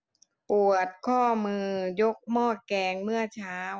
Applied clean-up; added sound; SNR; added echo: none; none; none; none.